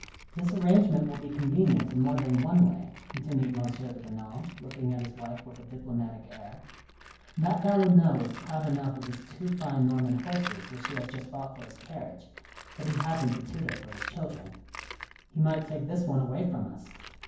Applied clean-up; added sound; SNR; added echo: none; Tools; 17 dB; reverberation time 0.9 s.